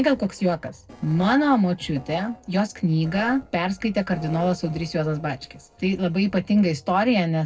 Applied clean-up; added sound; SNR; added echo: neural separator model SepFormer DNS4.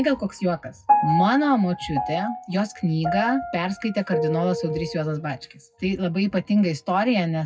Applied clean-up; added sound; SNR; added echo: classical method WPE with log-MMSE.